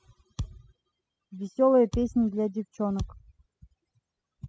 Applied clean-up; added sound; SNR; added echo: classical method spectral subtraction.